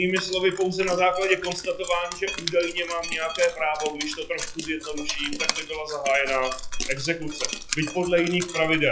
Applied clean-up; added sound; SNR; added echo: classical method WPE with log-MMSE.